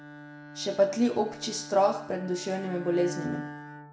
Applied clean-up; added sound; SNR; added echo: none; Bowed string instrument; 13 dB; reverberation time 0.5 s.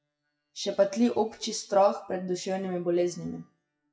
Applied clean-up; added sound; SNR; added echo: classical method WPE with log-MMSE.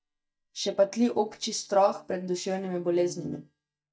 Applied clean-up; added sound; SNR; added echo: neural mask model DeepFilterNet 3.